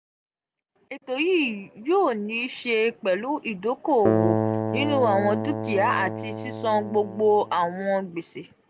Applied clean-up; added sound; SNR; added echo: none; Keyboard (musical); 2 dB; none.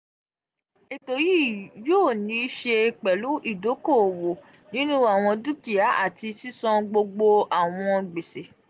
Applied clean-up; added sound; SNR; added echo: none; none; none; none.